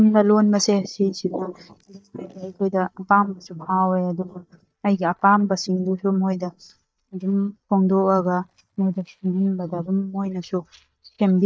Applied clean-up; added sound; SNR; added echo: neural mask model DeepFilterNet 3.